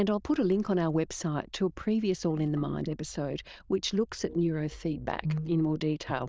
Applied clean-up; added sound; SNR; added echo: neural diffusion model UNIVERSE++.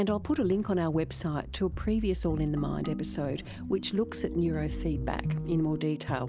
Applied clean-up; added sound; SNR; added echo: none; Zipper (clothing); 11 dB; none.